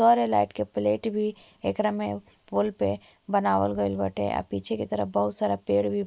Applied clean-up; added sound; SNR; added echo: none; none; none; none.